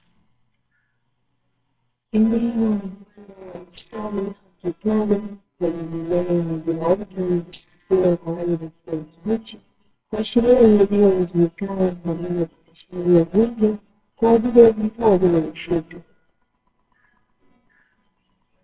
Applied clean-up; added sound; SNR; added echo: neural separator model SepFormer WHAMR!.